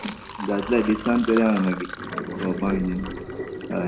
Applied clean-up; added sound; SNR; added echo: none; Sink (filling or washing); 8 dB; reverberation time 0.4 s.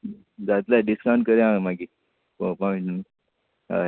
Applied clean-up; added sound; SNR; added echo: none; none; none; none.